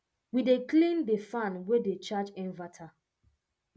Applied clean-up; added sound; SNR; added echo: none; none; none; none.